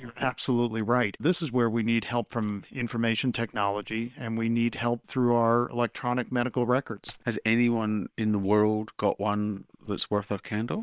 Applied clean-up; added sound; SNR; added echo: neural separator model SepFormer WHAM!.